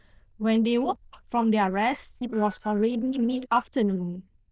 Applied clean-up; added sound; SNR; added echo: neural diffusion model UNIVERSE++.